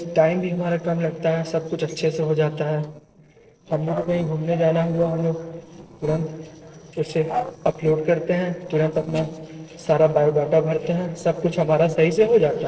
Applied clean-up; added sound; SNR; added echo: neural separator model SepFormer DNS4.